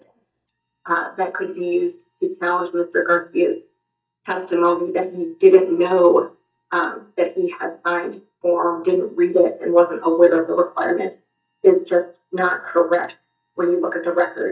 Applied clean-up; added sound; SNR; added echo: neural mask model DeepFilterNet 3.